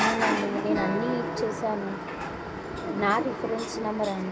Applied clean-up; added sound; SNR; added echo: none; Acoustic guitar; 13 dB; none.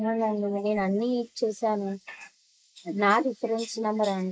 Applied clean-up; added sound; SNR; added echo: neural mask model Resemble Enhance denoiser.